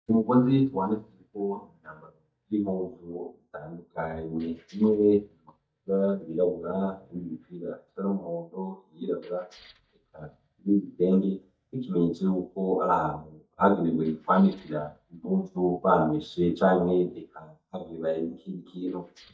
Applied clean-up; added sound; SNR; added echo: neural mask model DeepFilterNet 3.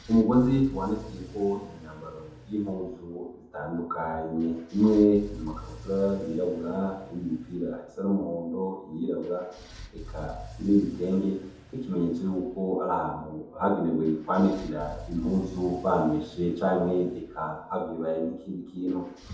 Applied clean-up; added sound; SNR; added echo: none; Engine / Car; 18 dB; reverberation time 0.8 s.